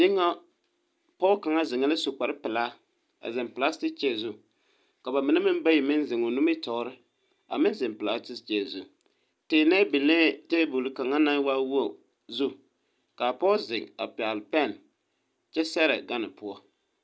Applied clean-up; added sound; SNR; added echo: none; none; none; none.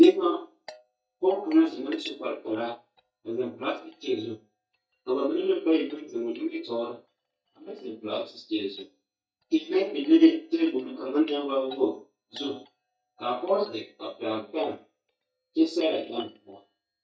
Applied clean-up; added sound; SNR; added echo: neural mask model DeepFilterNet 3.